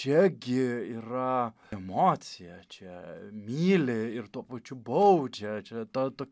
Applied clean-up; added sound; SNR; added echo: none; none; none; none.